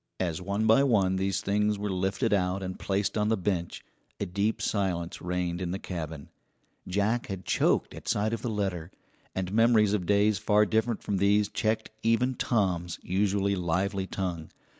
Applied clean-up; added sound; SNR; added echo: none; none; none; none.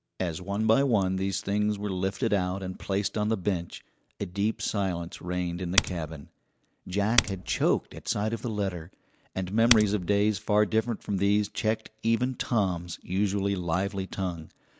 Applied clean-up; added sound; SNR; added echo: none; Typing; 2 dB; none.